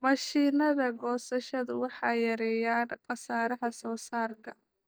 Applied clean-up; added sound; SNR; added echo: neural mask model DeepFilterNet 3.